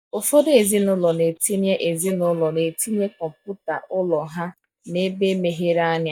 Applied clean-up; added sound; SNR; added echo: neural mask model DeepFilterNet 3.